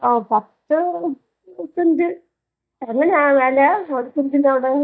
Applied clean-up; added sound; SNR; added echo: neural mask model DeepFilterNet 3.